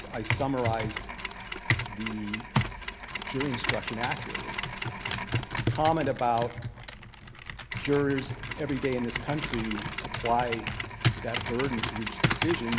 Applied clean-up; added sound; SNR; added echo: none; Computer keyboard + Mechanisms; 1 dB; none.